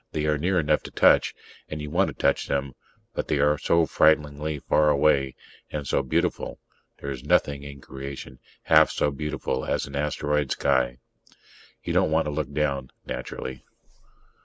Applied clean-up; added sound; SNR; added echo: none; none; none; none.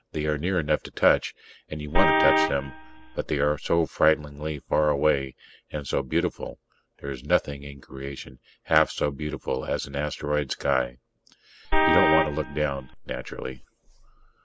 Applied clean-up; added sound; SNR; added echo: none; Vehicle horn, car horn, honking; -2 dB; none.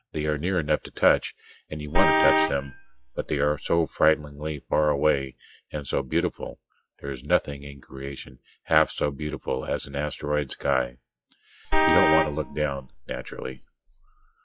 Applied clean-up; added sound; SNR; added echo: classical method log-MMSE.